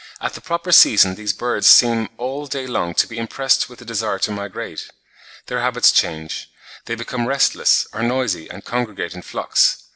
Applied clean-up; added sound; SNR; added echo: none; none; none; none.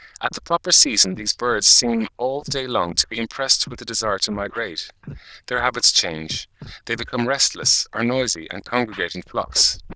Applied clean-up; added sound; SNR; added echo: neural diffusion model UNIVERSE++.